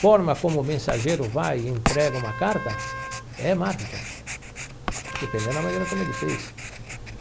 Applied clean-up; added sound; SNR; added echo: none; Wind instrument, woodwind instrument + Writing; 7 dB; none.